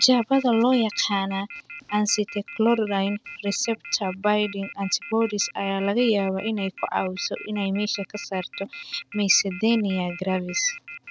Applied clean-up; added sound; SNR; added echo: none; Telephone; 16 dB; none.